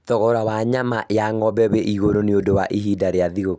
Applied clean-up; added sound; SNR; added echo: none; none; none; none.